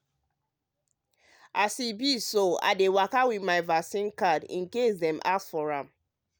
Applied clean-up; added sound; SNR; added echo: none; none; none; none.